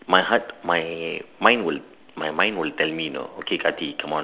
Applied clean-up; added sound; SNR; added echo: none; none; none; none.